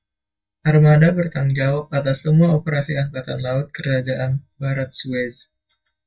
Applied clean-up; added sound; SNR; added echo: neural mask model DeepFilterNet 3.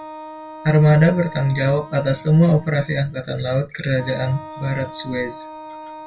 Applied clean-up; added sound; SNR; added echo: none; Wind instrument, woodwind instrument; 17 dB; reverberation time 0.1 s.